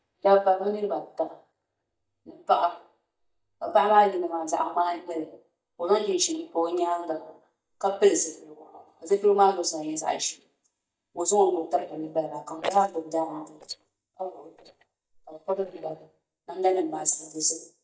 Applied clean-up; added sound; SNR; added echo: neural mask model DeepFilterNet 3.